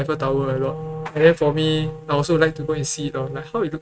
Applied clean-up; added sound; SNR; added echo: neural mask model RNNoise.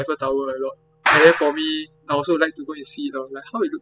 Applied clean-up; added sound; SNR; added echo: classical method spectral subtraction.